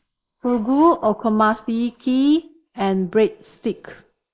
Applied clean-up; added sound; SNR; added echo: neural mask model Resemble Enhance denoiser.